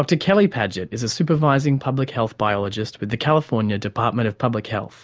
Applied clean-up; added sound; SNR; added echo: none; none; none; none.